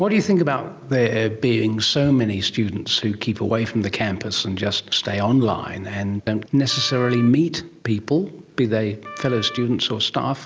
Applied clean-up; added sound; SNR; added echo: none; Wind instrument, woodwind instrument; 16 dB; none.